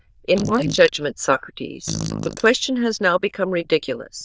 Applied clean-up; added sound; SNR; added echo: neural diffusion model UNIVERSE++.